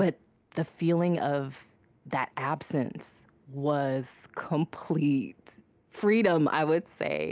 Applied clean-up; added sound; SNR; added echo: none; none; none; none.